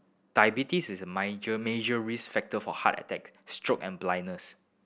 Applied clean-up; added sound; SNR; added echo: none; none; none; none.